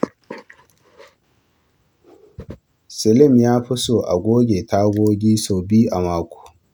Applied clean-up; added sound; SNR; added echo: none; none; none; none.